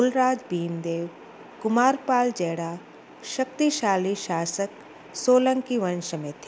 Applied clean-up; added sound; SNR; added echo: none; none; none; none.